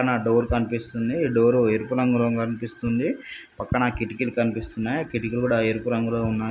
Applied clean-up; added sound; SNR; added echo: none; none; none; none.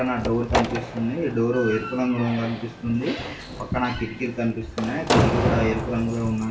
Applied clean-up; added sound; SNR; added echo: none; Slam; 3 dB; reverberation time 0.2 s.